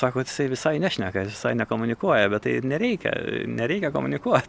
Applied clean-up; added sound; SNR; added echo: none; none; none; none.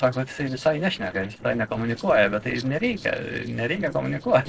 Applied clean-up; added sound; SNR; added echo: neural separator model SepFormer DNS4.